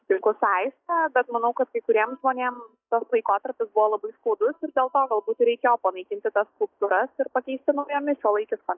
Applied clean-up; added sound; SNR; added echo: neural mask model DeepFilterNet 3.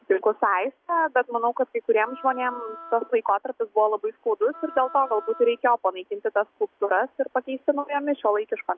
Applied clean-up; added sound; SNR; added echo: none; Wind instrument, woodwind instrument; 19 dB; none.